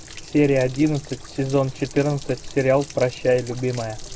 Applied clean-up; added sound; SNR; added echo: none; Stream / Trickle, dribble / Splash, splatter; 16 dB; none.